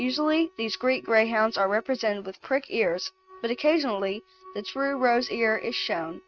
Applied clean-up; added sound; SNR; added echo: neural mask model RNNoise.